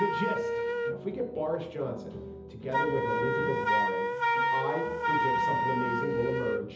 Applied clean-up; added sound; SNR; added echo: none; Wind instrument, woodwind instrument; -4 dB; reverberation time 0.7 s.